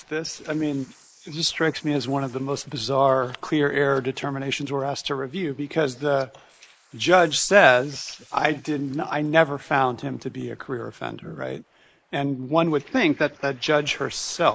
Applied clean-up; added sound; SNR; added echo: neural mask model Resemble Enhance denoiser.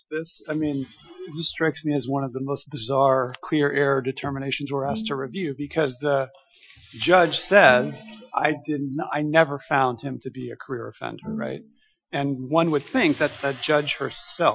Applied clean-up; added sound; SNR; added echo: classical method Wiener filter.